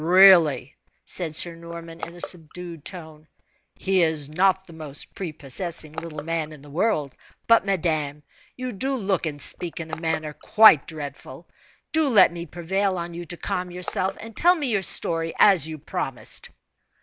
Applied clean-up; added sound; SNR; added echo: none; Crushing; 20 dB; none.